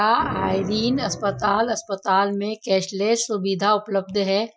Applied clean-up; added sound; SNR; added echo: classical method Wiener filter.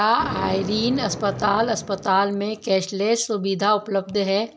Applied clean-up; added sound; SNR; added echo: none; Thunder; 14 dB; none.